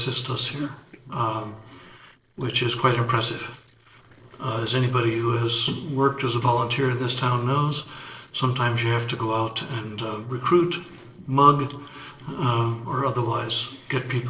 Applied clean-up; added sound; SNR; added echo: neural separator model SepFormer DNS4.